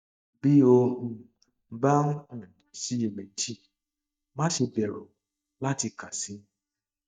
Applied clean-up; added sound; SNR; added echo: neural mask model DeepFilterNet 3.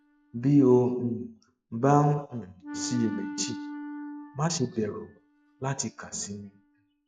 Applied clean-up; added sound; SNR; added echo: classical method log-MMSE.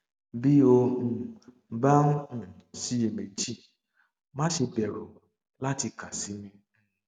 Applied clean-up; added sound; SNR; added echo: none; none; none; none.